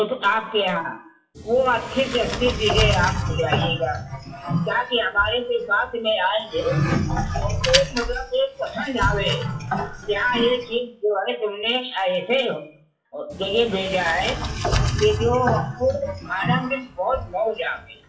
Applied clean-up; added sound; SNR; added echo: classical method WPE with log-MMSE.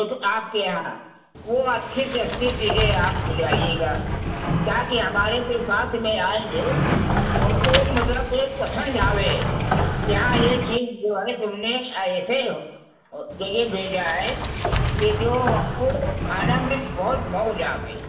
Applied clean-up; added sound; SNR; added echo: none; Sliding door; 1 dB; reverberation time 0.9 s.